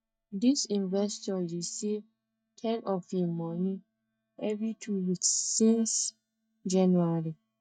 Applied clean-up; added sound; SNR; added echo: neural mask model DeepFilterNet 3.